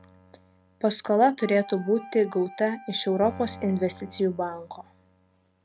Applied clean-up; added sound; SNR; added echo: none; Keyboard (musical) + Wind instrument, woodwind instrument; 19 dB; none.